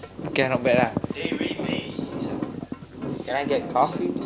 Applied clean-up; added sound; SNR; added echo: none; Musical instrument; 16 dB; none.